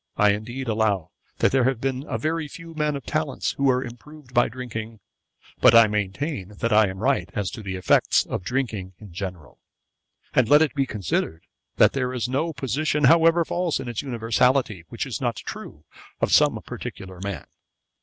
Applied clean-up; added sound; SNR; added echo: none; none; none; none.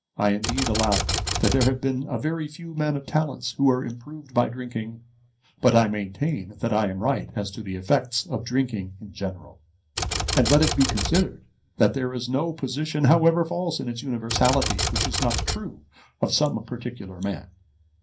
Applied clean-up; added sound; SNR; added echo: none; Typewriter; 1 dB; reverberation time 0.3 s.